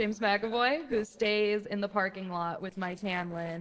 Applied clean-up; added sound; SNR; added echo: neural separator model SepFormer DNS4.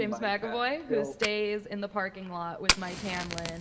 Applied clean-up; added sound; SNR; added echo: none; Fire; 4 dB; reverberation time 1.2 s.